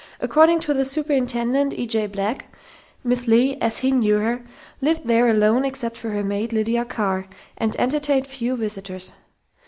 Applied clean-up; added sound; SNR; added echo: none; none; none; none.